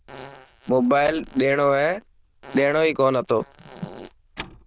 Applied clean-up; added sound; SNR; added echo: neural diffusion model UNIVERSE++.